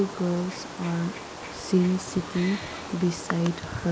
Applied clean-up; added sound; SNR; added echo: none; Wild animals; 10 dB; none.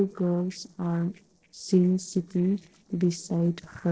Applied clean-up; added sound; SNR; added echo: neural separator model SepFormer DNS4.